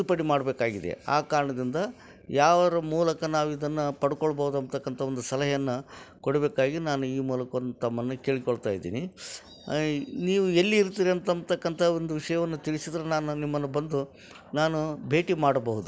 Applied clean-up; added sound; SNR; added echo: none; none; none; none.